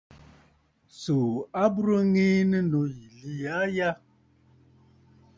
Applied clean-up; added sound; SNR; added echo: none; none; none; none.